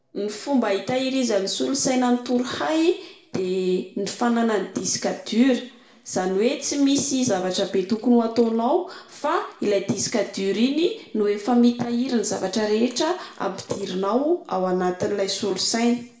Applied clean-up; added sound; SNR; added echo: none; none; none; reverberation time 0.5 s.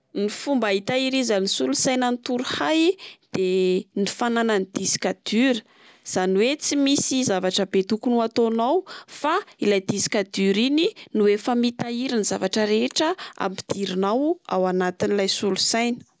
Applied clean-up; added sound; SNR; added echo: none; none; none; none.